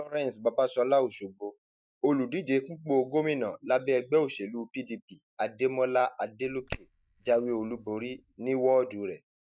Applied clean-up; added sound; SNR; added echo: neural mask model DeepFilterNet 3.